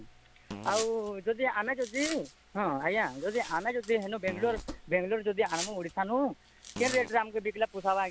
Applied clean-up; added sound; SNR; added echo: none; Fart + Domestic sounds, home sounds; 13 dB; none.